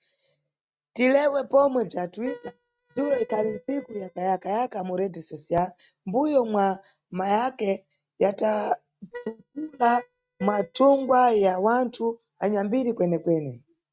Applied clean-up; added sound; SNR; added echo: neural mask model RNNoise.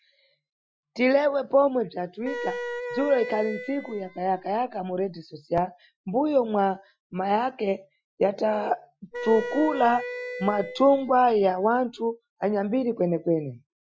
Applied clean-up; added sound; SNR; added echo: classical method Wiener filter.